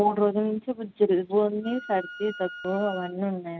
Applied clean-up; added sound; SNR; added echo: none; Wind instrument, woodwind instrument; 17 dB; none.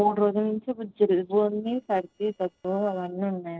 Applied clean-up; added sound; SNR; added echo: neural separator model SepFormer DNS4.